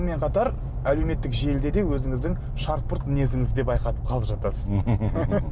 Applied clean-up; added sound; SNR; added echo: none; none; none; none.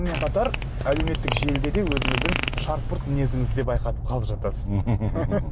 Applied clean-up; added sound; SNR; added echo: none; Fart; 7 dB; none.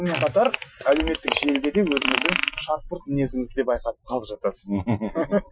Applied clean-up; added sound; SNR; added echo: classical method Wiener filter.